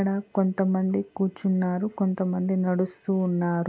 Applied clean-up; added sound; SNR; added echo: none; none; none; none.